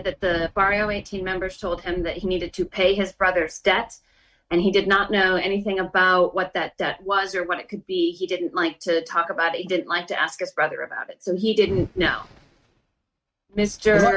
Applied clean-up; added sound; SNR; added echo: neural mask model RNNoise.